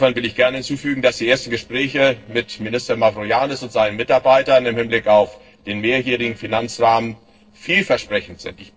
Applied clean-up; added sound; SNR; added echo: neural separator model SepFormer DNS4.